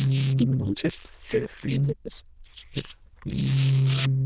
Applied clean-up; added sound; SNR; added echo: neural diffusion model UNIVERSE++.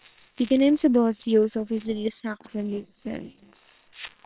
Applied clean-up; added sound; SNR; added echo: neural separator model SepFormer WHAM!.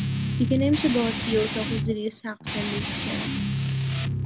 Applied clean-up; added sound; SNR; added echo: none; Guitar; 0 dB; none.